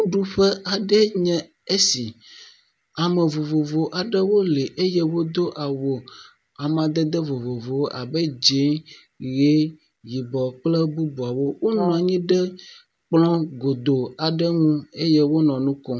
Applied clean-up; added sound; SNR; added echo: none; Brass instrument; 10 dB; none.